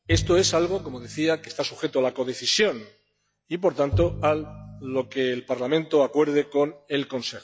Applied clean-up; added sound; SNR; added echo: classical method log-MMSE.